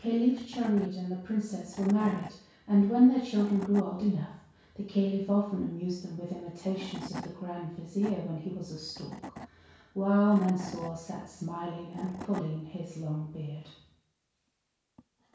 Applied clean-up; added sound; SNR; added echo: none; Wood / Tools; 17 dB; reverberation time 0.6 s.